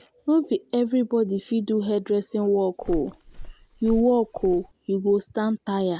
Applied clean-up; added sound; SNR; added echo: none; Walk, footsteps; 12 dB; none.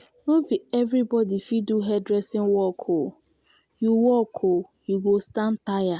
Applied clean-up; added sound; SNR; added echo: none; none; none; none.